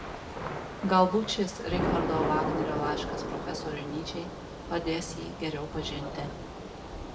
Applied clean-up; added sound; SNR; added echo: none; Thunder / Rain; 2 dB; reverberation time 0.5 s.